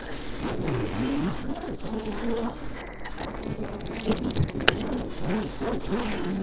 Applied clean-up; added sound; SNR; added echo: neural separator model SepFormer DNS4.